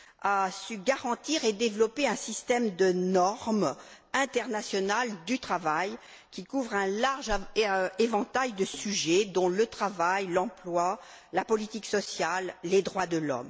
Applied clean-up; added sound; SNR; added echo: none; none; none; none.